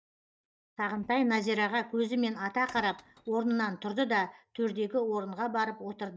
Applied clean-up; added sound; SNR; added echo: neural mask model DeepFilterNet 3.